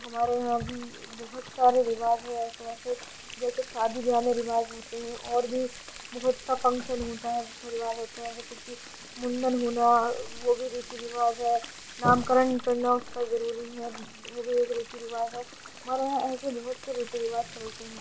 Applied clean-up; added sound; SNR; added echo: none; Frying (food) + Stream; 16 dB; none.